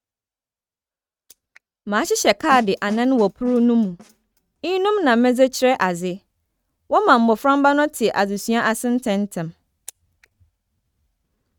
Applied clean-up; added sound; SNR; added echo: neural mask model RNNoise.